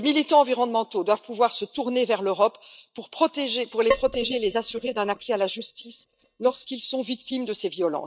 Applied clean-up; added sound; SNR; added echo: neural mask model DeepFilterNet 3.